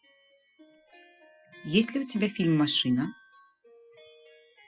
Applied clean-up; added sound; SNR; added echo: classical method spectral subtraction.